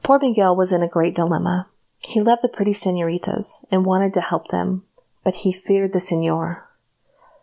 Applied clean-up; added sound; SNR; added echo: none; none; none; none.